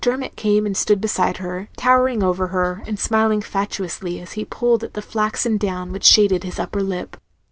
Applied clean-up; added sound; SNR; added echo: none; Tap; 19 dB; none.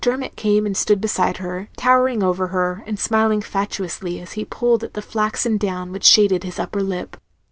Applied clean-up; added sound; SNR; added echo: none; none; none; none.